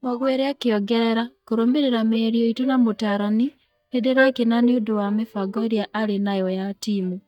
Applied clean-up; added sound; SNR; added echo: neural mask model DeepFilterNet 3.